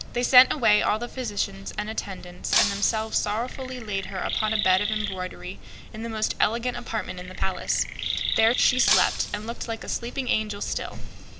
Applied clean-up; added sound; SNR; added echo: none; Chirp, tweet + Shatter; 3 dB; none.